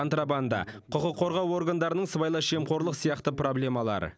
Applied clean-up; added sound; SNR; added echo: none; none; none; none.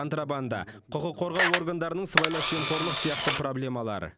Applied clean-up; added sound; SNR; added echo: none; Camera; -3 dB; none.